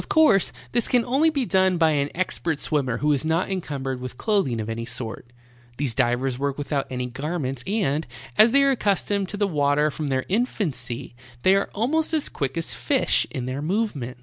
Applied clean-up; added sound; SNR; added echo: none; none; none; none.